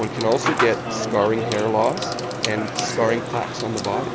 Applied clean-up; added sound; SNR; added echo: none; Sink (filling or washing) / Water tap, faucet / Water; 3 dB; none.